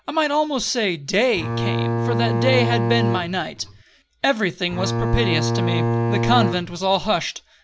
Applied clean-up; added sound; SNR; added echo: none; Bowed string instrument; -1 dB; none.